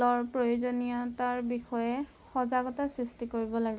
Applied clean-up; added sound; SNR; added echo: none; none; none; none.